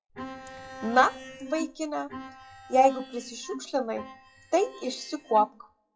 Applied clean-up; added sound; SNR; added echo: classical method WPE with log-MMSE.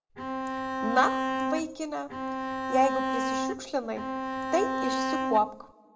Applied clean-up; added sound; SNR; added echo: none; Bowed string instrument; 0 dB; reverberation time 0.6 s.